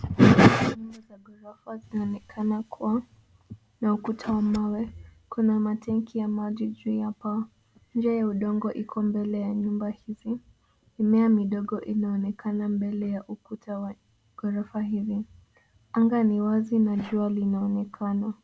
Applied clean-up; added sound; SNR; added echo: none; none; none; none.